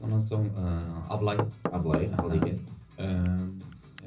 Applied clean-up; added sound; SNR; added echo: none; Knock / Wood; 7 dB; reverberation time 0.5 s.